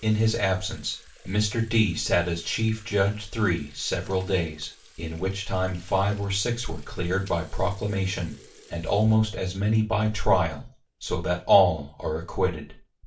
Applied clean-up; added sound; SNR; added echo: none; Sink (filling or washing) / Water tap, faucet; 17 dB; reverberation time 0.2 s.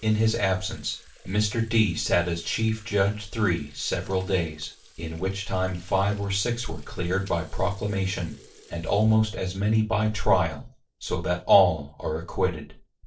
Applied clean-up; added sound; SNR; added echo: neural separator model SepFormer DNS4.